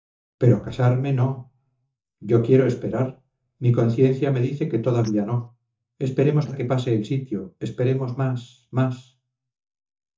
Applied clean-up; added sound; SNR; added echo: neural mask model DeepFilterNet 3.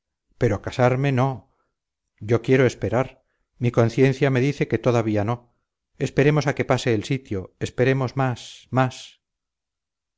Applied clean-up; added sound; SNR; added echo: none; none; none; none.